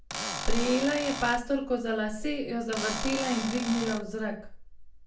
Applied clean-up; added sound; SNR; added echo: none; Cupboard open or close / Door; 6 dB; reverberation time 0.3 s.